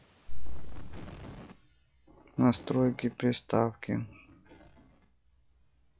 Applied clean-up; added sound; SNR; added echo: classical method log-MMSE.